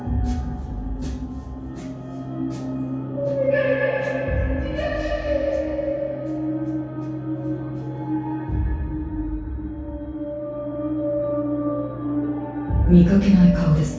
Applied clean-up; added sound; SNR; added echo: none; none; none; reverberation time 0.6 s.